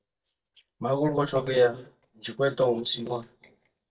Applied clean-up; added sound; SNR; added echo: neural mask model DeepFilterNet 3.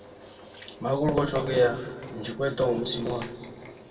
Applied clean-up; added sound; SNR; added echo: none; Engine; 17 dB; reverberation time 2.0 s.